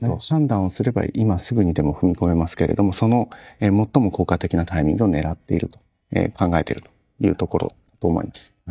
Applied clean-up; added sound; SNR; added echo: neural mask model DeepFilterNet 3.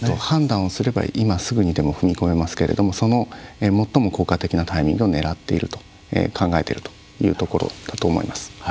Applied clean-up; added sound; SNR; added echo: none; none; none; none.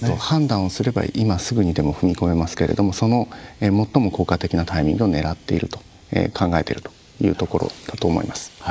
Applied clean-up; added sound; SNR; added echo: neural mask model Resemble Enhance denoiser.